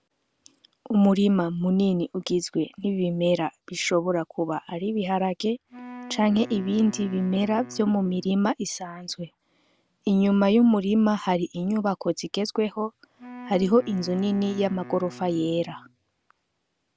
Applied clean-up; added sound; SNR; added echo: none; Wind instrument, woodwind instrument; 18 dB; none.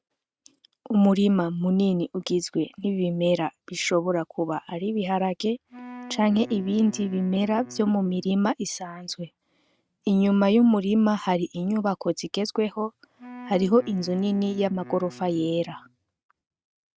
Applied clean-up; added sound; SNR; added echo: neural mask model RNNoise.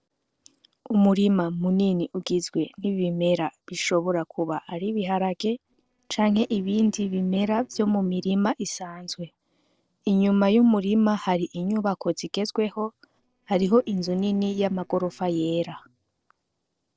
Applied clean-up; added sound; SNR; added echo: neural separator model SepFormer DNS4.